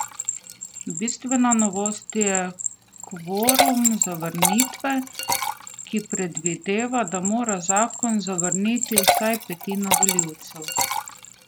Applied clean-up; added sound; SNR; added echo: none; Liquid + Bell; 1 dB; none.